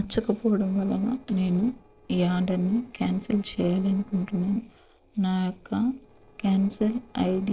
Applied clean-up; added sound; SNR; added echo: neural separator model SepFormer DNS4.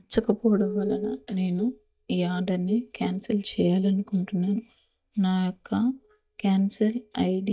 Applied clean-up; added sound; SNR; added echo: neural mask model DeepFilterNet 3.